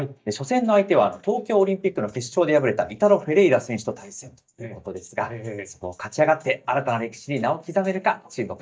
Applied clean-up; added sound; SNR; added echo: neural mask model DeepFilterNet 3.